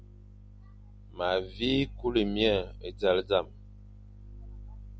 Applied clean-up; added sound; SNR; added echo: none; none; none; none.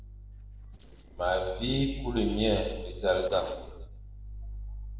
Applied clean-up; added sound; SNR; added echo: neural separator model SepFormer DNS4.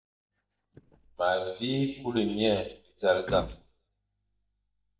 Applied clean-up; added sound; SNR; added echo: neural mask model DeepFilterNet 3.